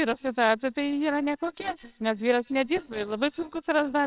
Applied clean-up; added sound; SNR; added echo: neural separator model SepFormer WHAMR!.